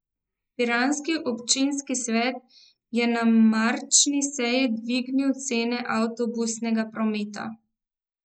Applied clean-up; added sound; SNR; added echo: neural mask model Resemble Enhance denoiser.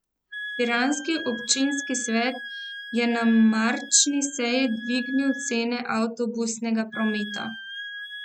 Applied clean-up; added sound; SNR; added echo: none; Wind instrument, woodwind instrument; 12 dB; none.